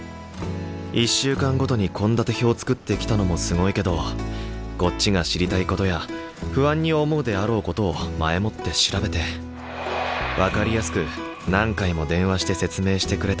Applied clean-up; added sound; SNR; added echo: none; none; none; none.